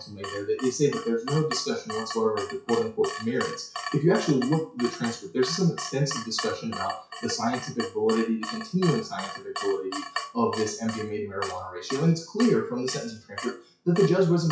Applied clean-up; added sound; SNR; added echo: classical method WPE with log-MMSE.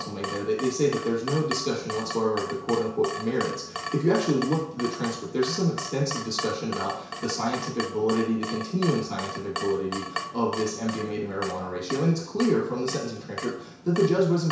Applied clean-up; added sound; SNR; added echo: none; Drip / Water tap, faucet; 10 dB; reverberation time 0.6 s.